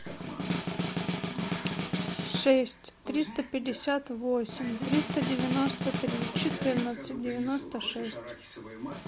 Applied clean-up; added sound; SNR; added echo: none; Snare drum; 4 dB; none.